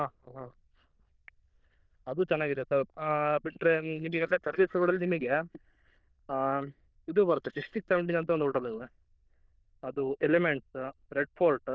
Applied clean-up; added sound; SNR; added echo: neural diffusion model UNIVERSE++.